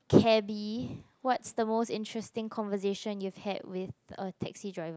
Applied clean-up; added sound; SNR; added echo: none; none; none; none.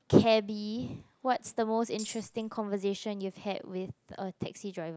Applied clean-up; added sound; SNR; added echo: none; Tambourine; 15 dB; none.